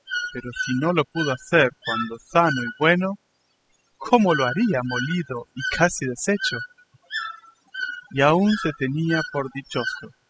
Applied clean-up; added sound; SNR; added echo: classical method spectral subtraction.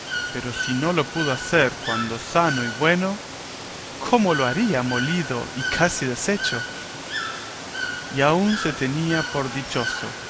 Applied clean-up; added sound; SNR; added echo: none; Water / Bird; 7 dB; none.